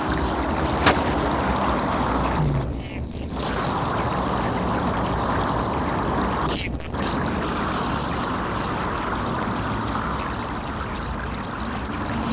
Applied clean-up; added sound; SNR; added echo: neural separator model SepFormer DNS4.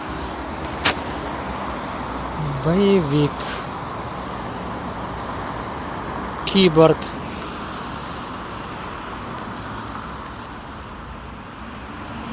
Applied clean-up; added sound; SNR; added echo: none; none; none; none.